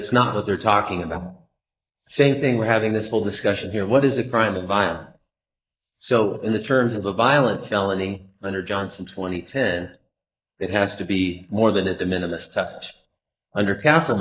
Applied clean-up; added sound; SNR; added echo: neural mask model Resemble Enhance denoiser.